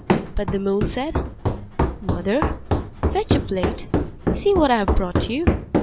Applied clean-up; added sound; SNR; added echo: none; Run; -1 dB; none.